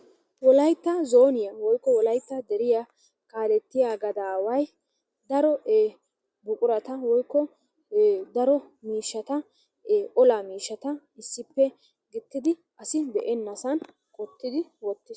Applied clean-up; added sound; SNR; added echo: none; none; none; none.